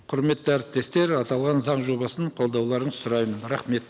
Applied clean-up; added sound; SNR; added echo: none; none; none; none.